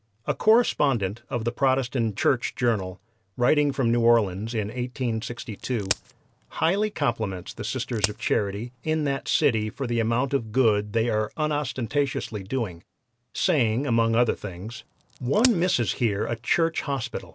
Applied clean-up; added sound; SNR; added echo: none; Crack; 12 dB; none.